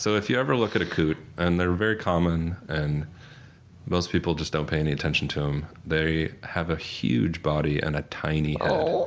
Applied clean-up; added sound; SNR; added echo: none; none; none; none.